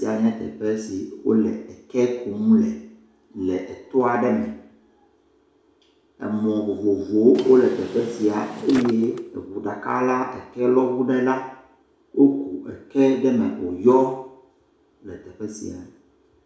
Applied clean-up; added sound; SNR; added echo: none; Drawer open or close; 15 dB; reverberation time 0.6 s.